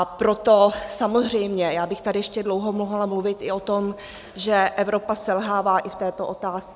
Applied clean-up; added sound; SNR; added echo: none; none; none; none.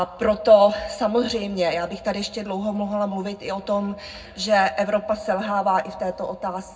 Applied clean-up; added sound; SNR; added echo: none; none; none; reverberation time 0.3 s.